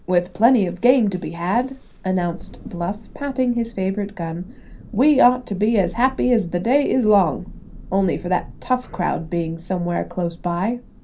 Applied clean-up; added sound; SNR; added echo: none; Thunder; 18 dB; reverberation time 0.3 s.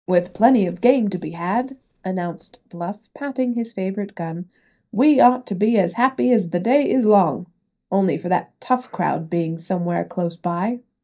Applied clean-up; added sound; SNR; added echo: neural mask model DeepFilterNet 3.